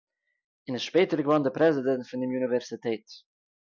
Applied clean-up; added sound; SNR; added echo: none; none; none; none.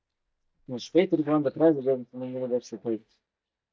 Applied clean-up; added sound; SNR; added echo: neural mask model DeepFilterNet 3.